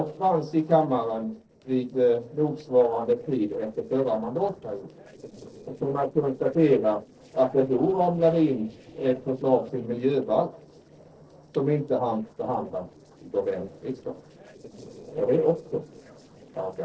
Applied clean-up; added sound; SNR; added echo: neural separator model SepFormer DNS4.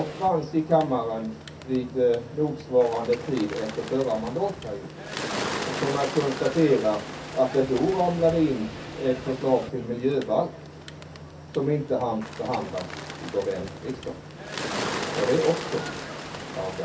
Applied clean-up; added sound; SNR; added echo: none; Bird; 10 dB; reverberation time 0.3 s.